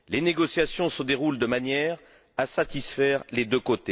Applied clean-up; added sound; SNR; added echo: none; none; none; none.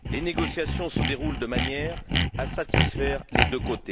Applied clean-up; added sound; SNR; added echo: none; Sawing; -4 dB; none.